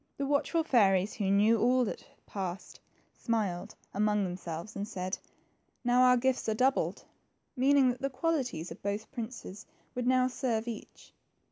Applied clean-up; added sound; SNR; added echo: none; none; none; none.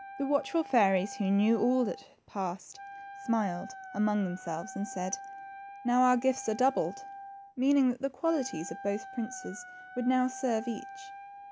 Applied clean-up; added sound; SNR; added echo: none; Wind instrument, woodwind instrument; 15 dB; none.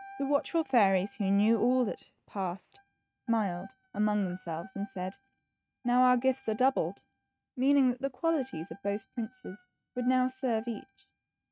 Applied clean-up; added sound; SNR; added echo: neural mask model RNNoise.